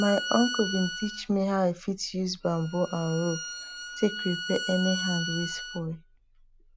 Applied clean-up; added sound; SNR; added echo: none; Bowed string instrument; 8 dB; none.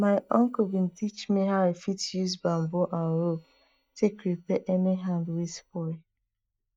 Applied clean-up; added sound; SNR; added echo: neural mask model DeepFilterNet 3.